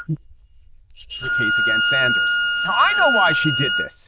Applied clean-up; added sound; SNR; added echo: neural diffusion model UNIVERSE++.